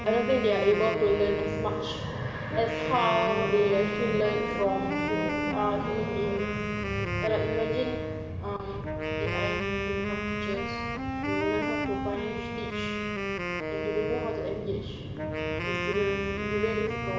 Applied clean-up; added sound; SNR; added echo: none; Wind instrument, woodwind instrument; 3 dB; reverberation time 1.8 s.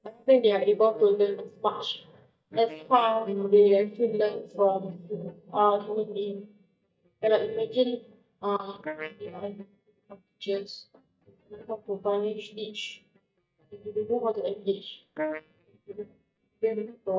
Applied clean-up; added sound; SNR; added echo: neural mask model DeepFilterNet 3.